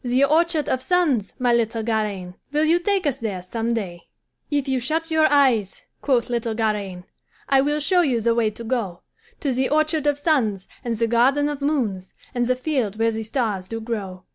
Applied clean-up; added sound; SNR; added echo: none; none; none; none.